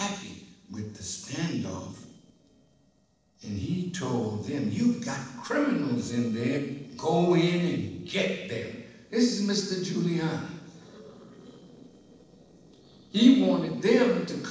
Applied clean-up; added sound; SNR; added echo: neural separator model SepFormer DNS4.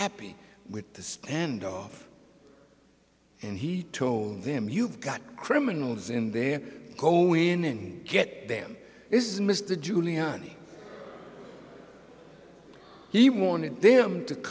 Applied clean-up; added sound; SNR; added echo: none; none; none; none.